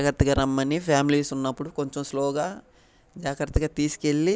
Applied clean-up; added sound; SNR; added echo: none; none; none; none.